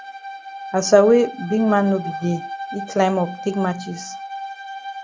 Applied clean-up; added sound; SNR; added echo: none; Bowed string instrument; 12 dB; none.